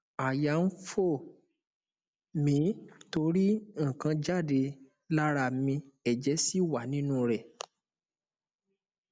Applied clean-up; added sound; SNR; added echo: none; none; none; none.